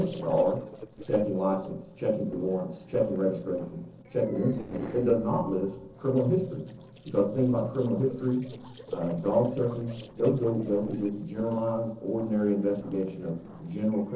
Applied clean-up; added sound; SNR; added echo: neural separator model SepFormer DNS4.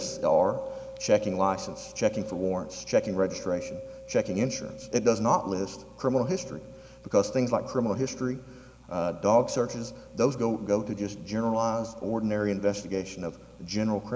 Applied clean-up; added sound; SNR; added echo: none; none; none; none.